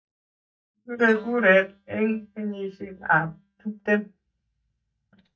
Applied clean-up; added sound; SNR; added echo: neural mask model DeepFilterNet 3.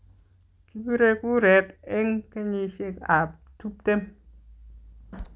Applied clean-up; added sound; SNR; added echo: none; none; none; none.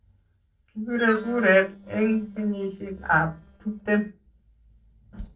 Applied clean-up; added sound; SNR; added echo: neural separator model SepFormer DNS4.